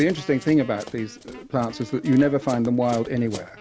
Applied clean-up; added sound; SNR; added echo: none; Wind instrument, woodwind instrument + Run; 18 dB; none.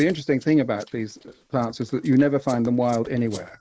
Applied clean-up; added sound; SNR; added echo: neural mask model Resemble Enhance denoiser.